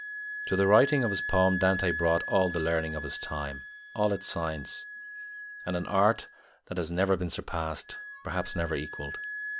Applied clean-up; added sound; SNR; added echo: none; Wind instrument, woodwind instrument; 9 dB; none.